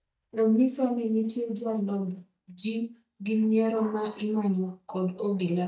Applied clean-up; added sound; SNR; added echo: neural mask model DeepFilterNet 3.